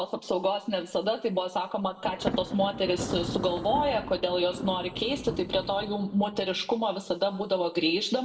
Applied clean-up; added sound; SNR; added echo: none; Thunder; 11 dB; reverberation time 1.1 s.